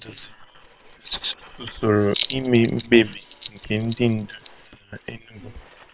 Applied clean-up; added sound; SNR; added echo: neural separator model SepFormer WHAM!.